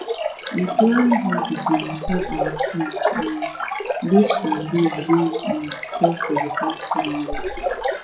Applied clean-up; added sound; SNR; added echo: classical method WPE with log-MMSE.